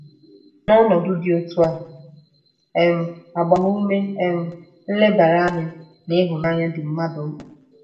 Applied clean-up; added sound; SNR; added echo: none; none; none; reverberation time 0.5 s.